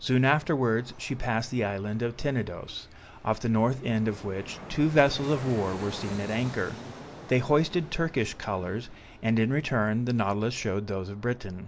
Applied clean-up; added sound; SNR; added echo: none; Fixed-wing aircraft, airplane; 17 dB; none.